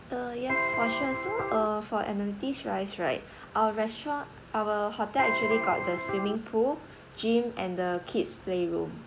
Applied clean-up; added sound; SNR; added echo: none; Electric guitar; 0 dB; none.